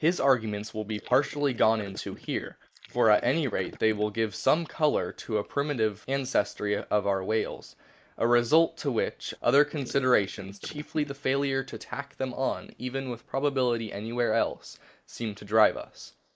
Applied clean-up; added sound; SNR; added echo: neural mask model Resemble Enhance denoiser.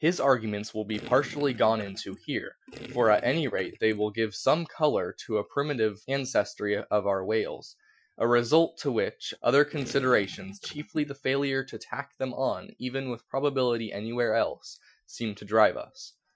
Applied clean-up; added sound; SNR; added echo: classical method Wiener filter.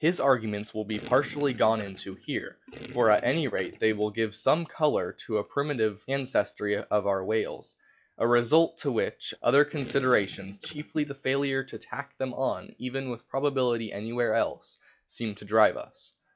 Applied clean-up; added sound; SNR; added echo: classical method log-MMSE.